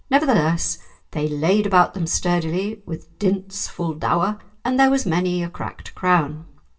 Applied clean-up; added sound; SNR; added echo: none; none; none; reverberation time 0.2 s.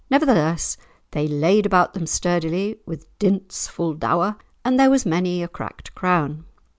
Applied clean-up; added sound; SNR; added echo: none; none; none; none.